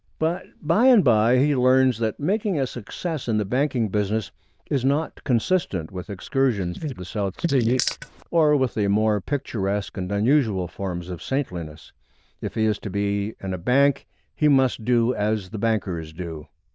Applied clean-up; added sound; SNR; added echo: neural diffusion model UNIVERSE++.